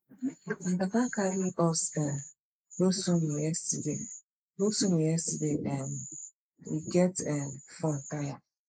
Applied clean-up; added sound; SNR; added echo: neural mask model Resemble Enhance denoiser.